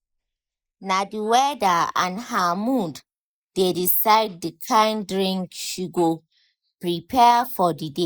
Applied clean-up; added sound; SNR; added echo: neural mask model Resemble Enhance denoiser.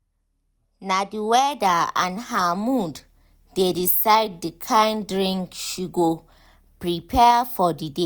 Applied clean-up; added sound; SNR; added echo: none; none; none; none.